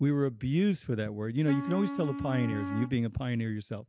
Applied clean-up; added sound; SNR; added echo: none; Wind instrument, woodwind instrument; 8 dB; none.